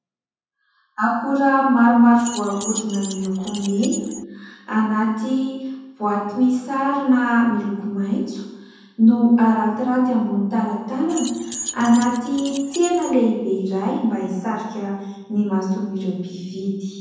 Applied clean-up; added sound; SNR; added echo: none; Keys jangling; 13 dB; reverberation time 1.1 s.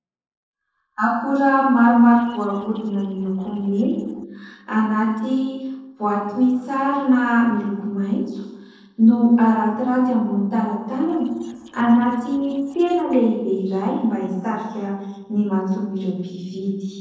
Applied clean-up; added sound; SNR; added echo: neural separator model SepFormer DNS4.